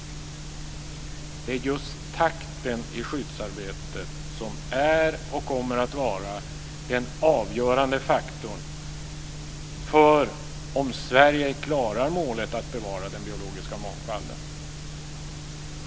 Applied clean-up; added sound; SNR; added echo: none; none; none; none.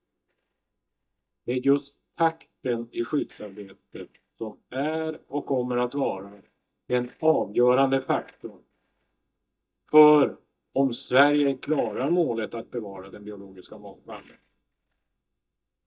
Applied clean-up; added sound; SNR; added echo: neural mask model DeepFilterNet 3.